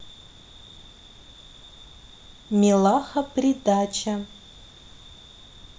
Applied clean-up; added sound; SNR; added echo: none; none; none; none.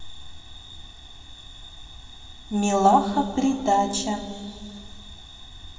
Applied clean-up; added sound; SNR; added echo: none; none; none; reverberation time 2.7 s.